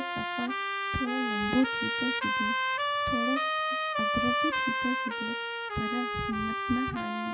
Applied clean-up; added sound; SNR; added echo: none; Trumpet; -3 dB; none.